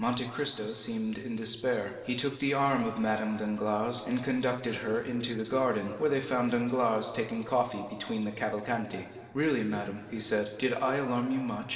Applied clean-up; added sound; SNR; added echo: none; none; none; reverberation time 2.0 s.